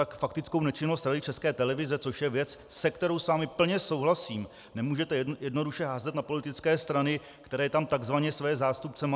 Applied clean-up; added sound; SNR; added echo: none; none; none; none.